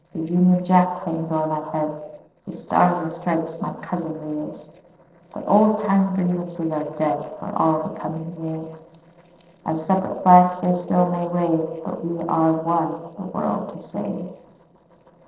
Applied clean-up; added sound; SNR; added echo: neural separator model SepFormer DNS4.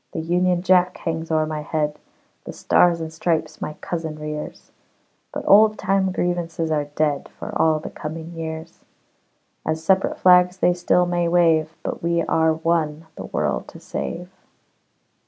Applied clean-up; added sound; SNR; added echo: none; none; none; none.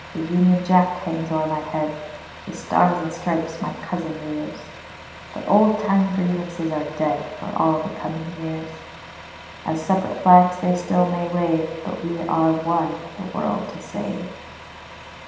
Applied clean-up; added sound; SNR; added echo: none; Truck; 17 dB; reverberation time 1.1 s.